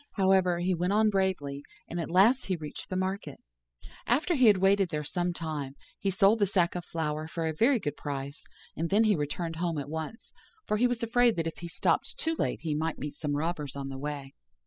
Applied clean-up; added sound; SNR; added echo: classical method spectral subtraction.